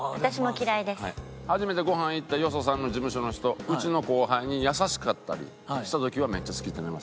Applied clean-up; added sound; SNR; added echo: none; none; none; none.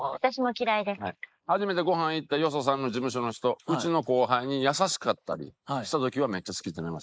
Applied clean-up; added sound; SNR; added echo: neural mask model Resemble Enhance denoiser.